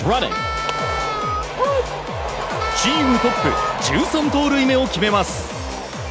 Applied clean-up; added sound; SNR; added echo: none; Harmonica; 5 dB; none.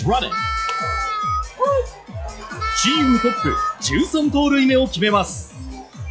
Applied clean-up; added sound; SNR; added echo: classical method log-MMSE.